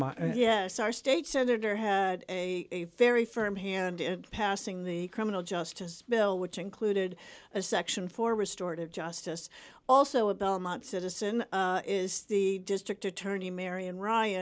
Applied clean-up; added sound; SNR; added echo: none; none; none; none.